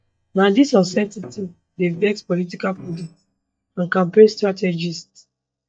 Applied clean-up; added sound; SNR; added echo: neural mask model DeepFilterNet 3.